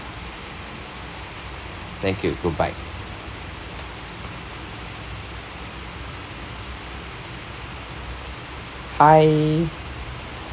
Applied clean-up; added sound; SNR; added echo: none; none; none; none.